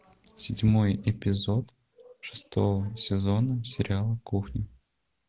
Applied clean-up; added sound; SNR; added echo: none; none; none; none.